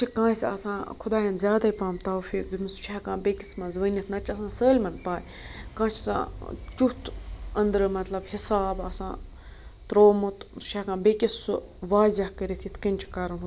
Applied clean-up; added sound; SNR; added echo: none; none; none; none.